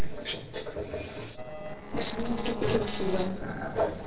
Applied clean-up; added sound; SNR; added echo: neural separator model SepFormer DNS4.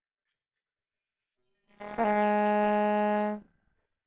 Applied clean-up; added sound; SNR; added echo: neural separator model SepFormer WHAMR!.